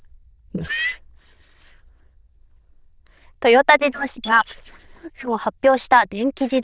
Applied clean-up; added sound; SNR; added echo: neural diffusion model UNIVERSE++.